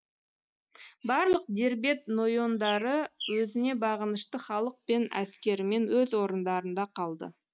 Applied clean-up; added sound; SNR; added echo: none; Bird; 14 dB; none.